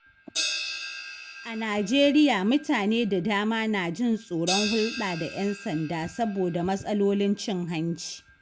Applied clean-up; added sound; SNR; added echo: none; Crash cymbal; 11 dB; none.